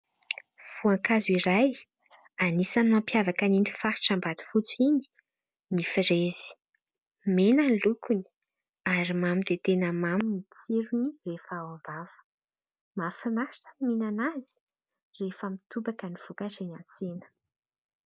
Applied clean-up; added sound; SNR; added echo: none; none; none; none.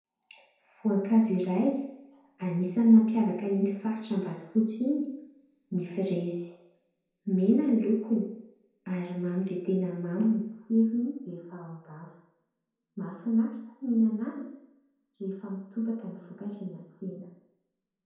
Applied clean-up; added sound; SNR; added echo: none; none; none; reverberation time 0.9 s.